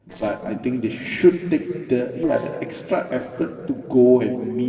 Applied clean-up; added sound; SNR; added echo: neural separator model SepFormer DNS4.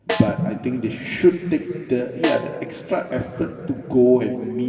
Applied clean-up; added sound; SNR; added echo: none; Snare drum; 12 dB; reverberation time 2.5 s.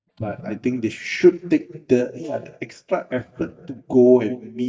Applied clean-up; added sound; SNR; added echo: neural mask model DeepFilterNet 3.